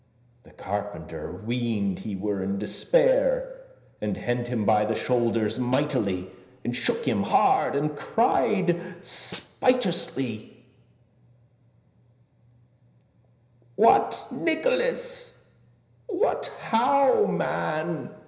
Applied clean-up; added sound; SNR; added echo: none; Snare drum; 17 dB; reverberation time 0.9 s.